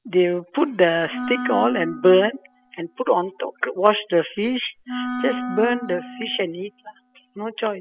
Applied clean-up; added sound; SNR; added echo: classical method spectral subtraction.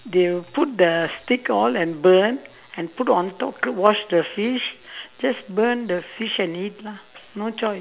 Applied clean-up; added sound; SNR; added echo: none; none; none; none.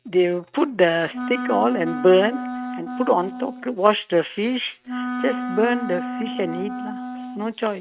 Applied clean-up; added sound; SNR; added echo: neural mask model RNNoise.